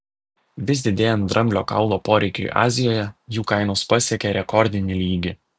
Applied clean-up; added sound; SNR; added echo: none; none; none; none.